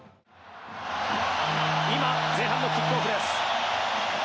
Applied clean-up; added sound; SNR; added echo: none; Bowed string instrument; 8 dB; none.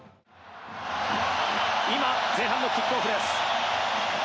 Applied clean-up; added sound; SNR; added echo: none; none; none; none.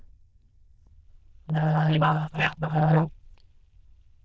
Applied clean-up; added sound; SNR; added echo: neural diffusion model UNIVERSE++.